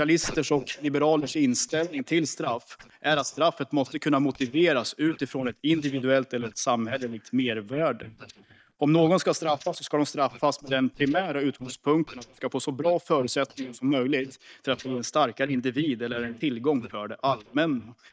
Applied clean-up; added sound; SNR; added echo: neural mask model DeepFilterNet 3.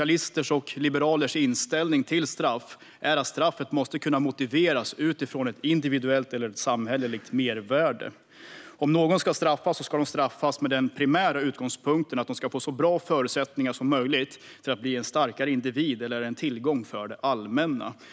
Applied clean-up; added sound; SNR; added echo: none; none; none; none.